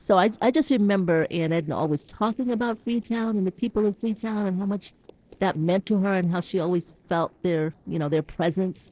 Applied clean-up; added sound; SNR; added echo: neural separator model SepFormer DNS4.